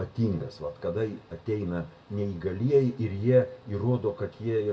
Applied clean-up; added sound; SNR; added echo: none; none; none; reverberation time 0.5 s.